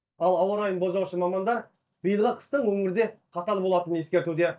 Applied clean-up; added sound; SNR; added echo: neural mask model DeepFilterNet 3.